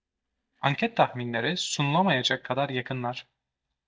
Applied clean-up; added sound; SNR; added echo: neural mask model DeepFilterNet 3.